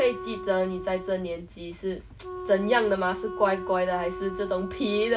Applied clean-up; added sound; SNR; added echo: none; Wind instrument, woodwind instrument; 10 dB; none.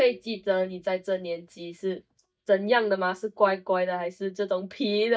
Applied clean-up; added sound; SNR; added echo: neural mask model DeepFilterNet 3.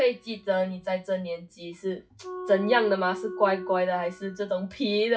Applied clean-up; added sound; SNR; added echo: classical method log-MMSE.